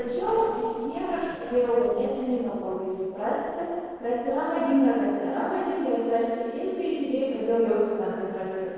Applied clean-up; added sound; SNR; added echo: neural separator model SepFormer DNS4.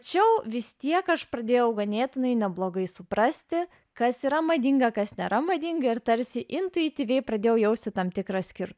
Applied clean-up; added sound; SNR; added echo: none; none; none; none.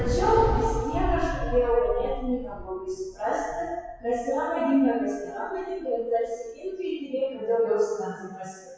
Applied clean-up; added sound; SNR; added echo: classical method WPE with log-MMSE.